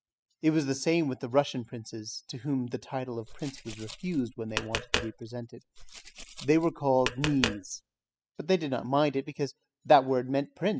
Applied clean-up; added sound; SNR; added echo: classical method spectral subtraction.